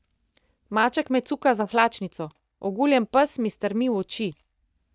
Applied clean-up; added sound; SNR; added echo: neural mask model DeepFilterNet 3.